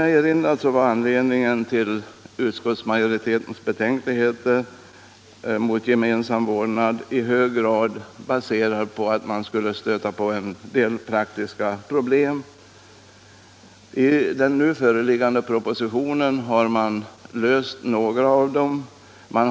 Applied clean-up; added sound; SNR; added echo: none; none; none; none.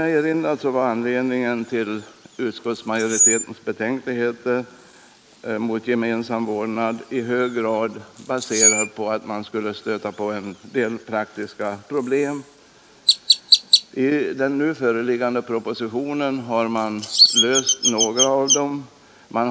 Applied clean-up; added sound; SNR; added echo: neural mask model Resemble Enhance denoiser.